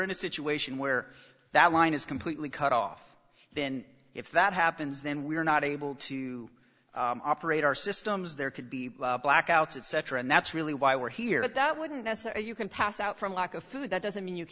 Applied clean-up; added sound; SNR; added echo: none; none; none; none.